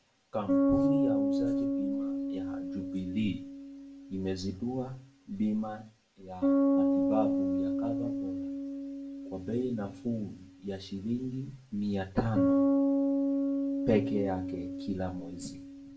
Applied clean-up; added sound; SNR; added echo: none; Bass guitar; -4 dB; reverberation time 0.3 s.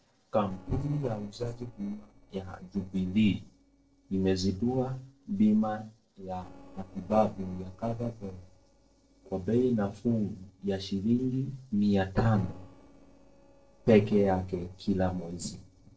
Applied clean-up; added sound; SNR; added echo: neural separator model SepFormer DNS4.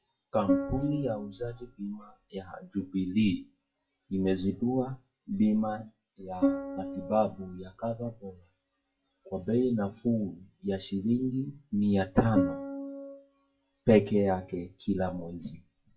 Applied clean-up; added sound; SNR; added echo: classical method WPE with log-MMSE.